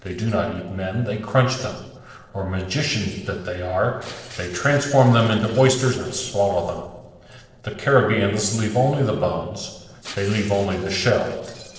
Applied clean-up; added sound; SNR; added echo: neural separator model SepFormer DNS4.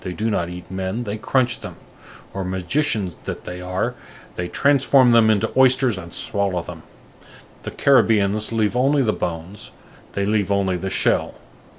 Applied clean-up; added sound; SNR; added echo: none; none; none; none.